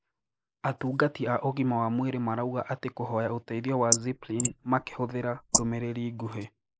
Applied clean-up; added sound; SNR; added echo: neural mask model Resemble Enhance denoiser.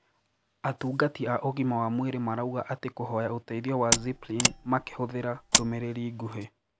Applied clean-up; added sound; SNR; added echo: none; Mechanisms; -2 dB; none.